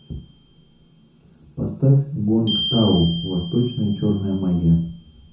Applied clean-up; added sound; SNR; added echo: none; Glockenspiel; 12 dB; reverberation time 0.6 s.